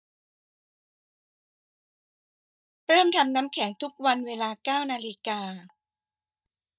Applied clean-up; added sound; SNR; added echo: neural mask model DeepFilterNet 3.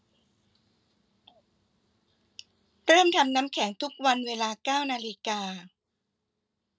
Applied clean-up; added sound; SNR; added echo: none; none; none; none.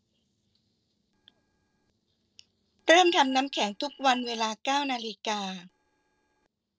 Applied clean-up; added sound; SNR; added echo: neural separator model SepFormer DNS4.